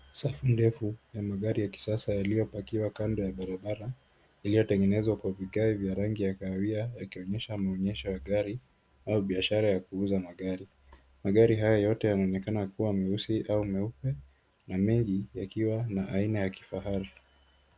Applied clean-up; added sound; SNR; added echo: none; none; none; none.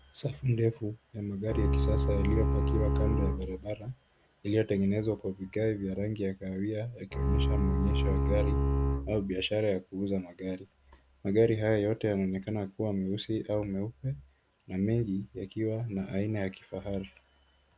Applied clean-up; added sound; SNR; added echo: none; Bowed string instrument; -4 dB; none.